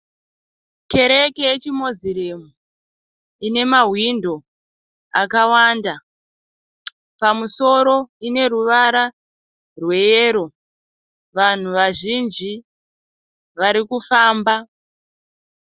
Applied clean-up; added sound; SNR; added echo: none; none; none; none.